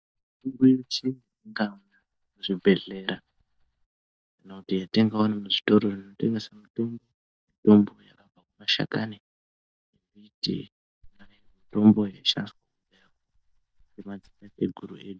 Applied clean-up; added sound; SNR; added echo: neural mask model DeepFilterNet 3.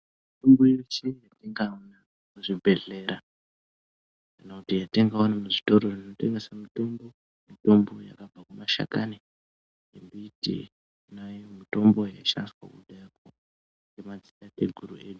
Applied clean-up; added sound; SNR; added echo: none; none; none; none.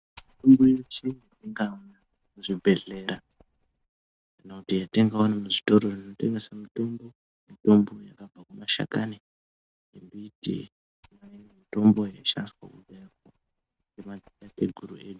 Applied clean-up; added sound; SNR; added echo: neural mask model RNNoise.